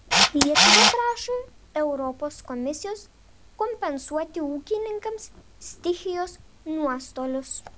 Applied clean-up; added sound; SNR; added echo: none; Camera; -2 dB; none.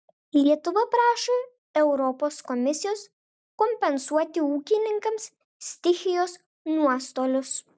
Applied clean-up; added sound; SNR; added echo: none; none; none; none.